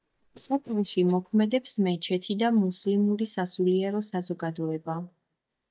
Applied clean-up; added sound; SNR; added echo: neural mask model DeepFilterNet 3.